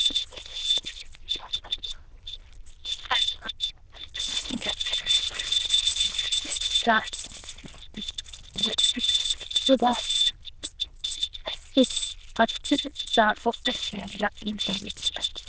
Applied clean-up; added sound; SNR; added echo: neural diffusion model UNIVERSE++.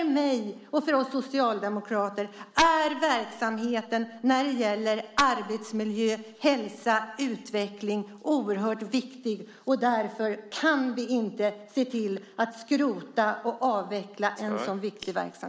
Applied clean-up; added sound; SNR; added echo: none; none; none; none.